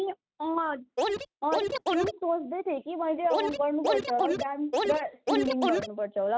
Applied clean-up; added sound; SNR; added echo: neural mask model RNNoise.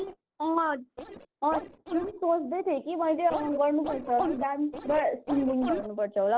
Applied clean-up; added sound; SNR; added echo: neural separator model SepFormer DNS4.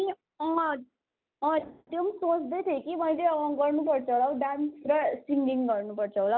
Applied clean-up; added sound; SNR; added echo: none; none; none; none.